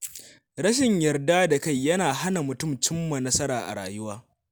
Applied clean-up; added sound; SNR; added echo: none; none; none; none.